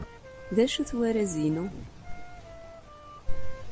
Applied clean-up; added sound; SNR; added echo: none; Walk, footsteps + Wind instrument, woodwind instrument; 17 dB; none.